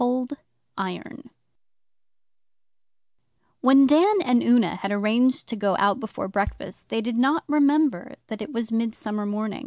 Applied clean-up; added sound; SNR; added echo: none; Bass drum; 18 dB; none.